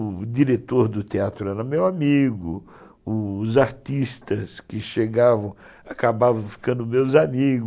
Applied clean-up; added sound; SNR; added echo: none; none; none; none.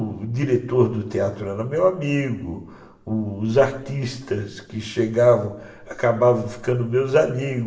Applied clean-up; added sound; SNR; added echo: none; none; none; reverberation time 0.7 s.